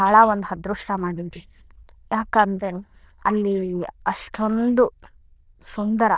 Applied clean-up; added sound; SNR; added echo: neural diffusion model UNIVERSE++.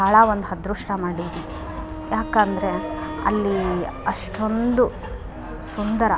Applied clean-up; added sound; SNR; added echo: none; Wind instrument, woodwind instrument; 15 dB; none.